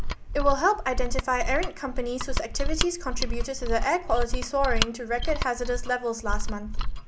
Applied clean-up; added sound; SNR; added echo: none; Mechanisms; -1 dB; none.